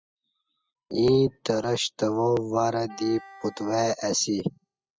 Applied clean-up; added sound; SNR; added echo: classical method spectral subtraction.